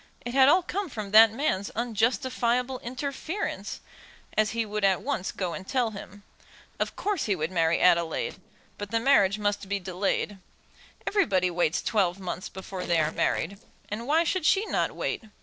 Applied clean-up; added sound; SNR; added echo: neural separator model SepFormer DNS4.